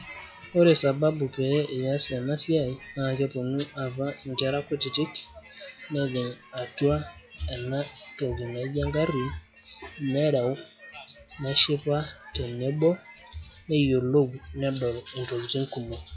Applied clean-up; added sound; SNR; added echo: classical method log-MMSE.